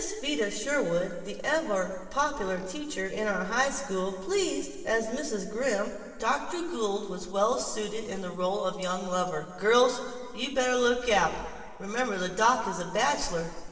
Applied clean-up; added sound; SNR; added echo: neural separator model SepFormer DNS4.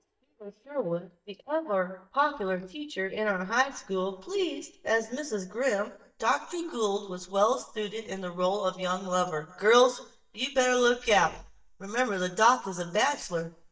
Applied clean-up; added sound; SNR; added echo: neural mask model DeepFilterNet 3.